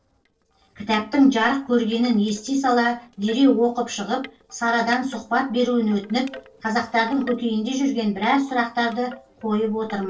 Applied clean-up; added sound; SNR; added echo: neural separator model SepFormer DNS4.